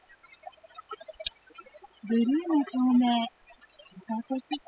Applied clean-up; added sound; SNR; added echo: classical method spectral subtraction.